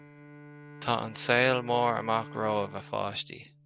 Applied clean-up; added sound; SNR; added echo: none; Bowed string instrument; 17 dB; none.